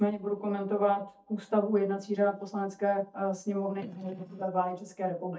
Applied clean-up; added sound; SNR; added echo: neural mask model DeepFilterNet 3.